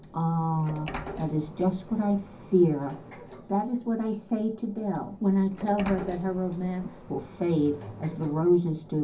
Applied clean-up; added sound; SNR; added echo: none; Sliding door; 16 dB; reverberation time 0.4 s.